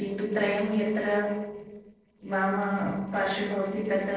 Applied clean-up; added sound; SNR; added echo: neural separator model SepFormer DNS4.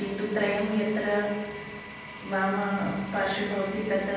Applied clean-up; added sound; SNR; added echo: none; Domestic sounds, home sounds; 14 dB; reverberation time 1.2 s.